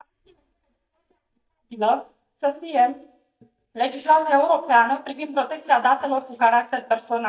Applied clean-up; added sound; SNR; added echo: neural mask model DeepFilterNet 3.